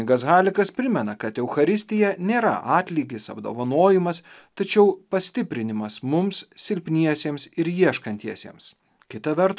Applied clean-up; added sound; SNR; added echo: none; none; none; none.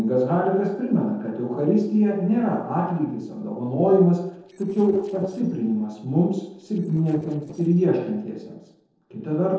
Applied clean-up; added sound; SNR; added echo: neural separator model SepFormer DNS4.